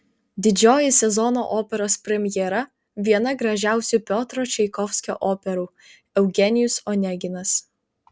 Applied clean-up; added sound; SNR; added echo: none; none; none; none.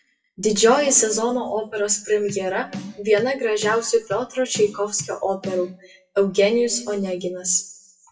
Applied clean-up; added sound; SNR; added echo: classical method WPE with log-MMSE.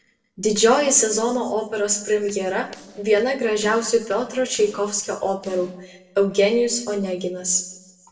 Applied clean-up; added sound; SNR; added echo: neural separator model SepFormer DNS4.